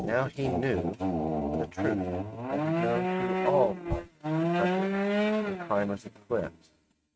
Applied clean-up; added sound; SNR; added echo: neural mask model RNNoise.